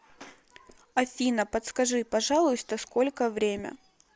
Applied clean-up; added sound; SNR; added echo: none; none; none; none.